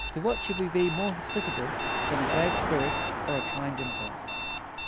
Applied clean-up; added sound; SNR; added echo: none; Alarm + Car passing by; -1 dB; none.